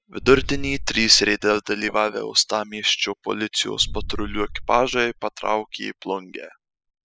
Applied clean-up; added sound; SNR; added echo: classical method spectral subtraction.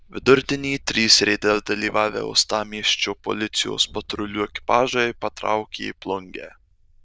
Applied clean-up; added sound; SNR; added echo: neural diffusion model UNIVERSE++.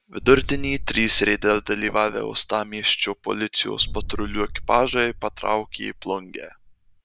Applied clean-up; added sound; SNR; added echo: none; Boom; 10 dB; none.